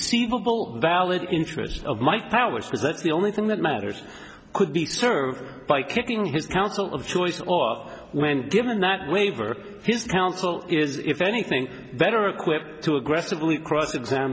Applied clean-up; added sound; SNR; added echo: none; none; none; none.